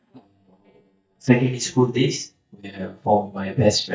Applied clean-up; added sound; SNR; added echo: neural mask model DeepFilterNet 3.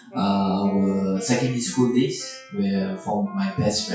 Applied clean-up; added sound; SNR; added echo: classical method WPE with log-MMSE.